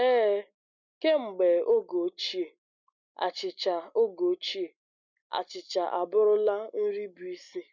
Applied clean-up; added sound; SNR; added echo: none; none; none; none.